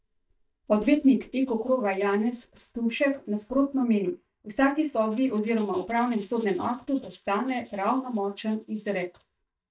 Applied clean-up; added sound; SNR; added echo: neural mask model DeepFilterNet 3.